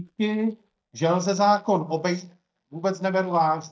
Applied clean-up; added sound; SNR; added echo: neural mask model DeepFilterNet 3.